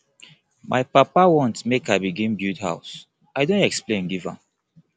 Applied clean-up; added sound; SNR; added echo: none; none; none; none.